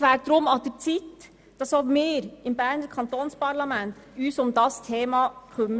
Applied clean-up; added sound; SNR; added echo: none; none; none; none.